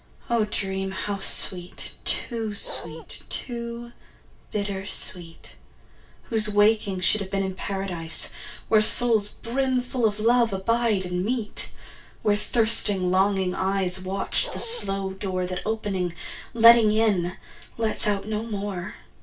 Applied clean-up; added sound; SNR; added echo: none; Bark; 10 dB; reverberation time 0.2 s.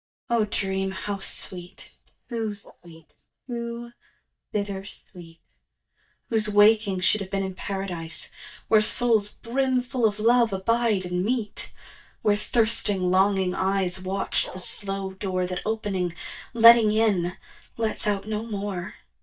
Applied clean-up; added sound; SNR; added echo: neural mask model DeepFilterNet 3.